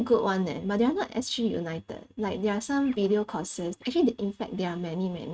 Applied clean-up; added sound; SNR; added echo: neural mask model RNNoise.